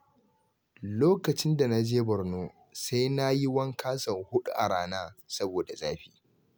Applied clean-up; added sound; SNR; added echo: none; none; none; none.